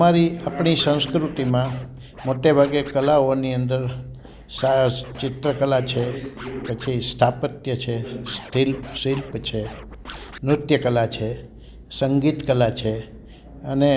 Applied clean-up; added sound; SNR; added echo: none; Scratching (performance technique); 18 dB; none.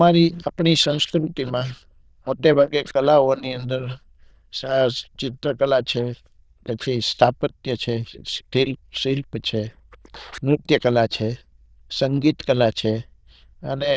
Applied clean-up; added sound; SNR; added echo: neural diffusion model UNIVERSE++.